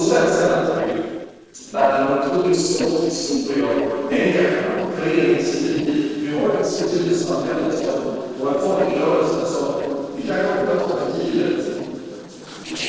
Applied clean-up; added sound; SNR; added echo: neural separator model SepFormer DNS4.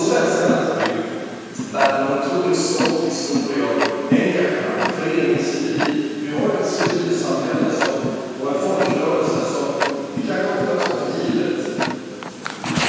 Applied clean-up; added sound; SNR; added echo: none; Tick-tock; 6 dB; reverberation time 2.2 s.